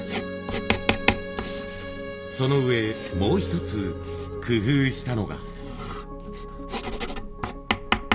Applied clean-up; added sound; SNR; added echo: none; Writing; 4 dB; reverberation time 2.4 s.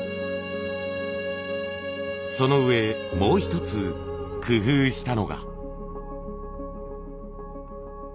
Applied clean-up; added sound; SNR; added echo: none; none; none; none.